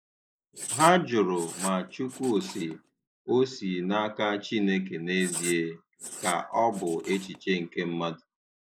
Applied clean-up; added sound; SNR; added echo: neural mask model Resemble Enhance denoiser.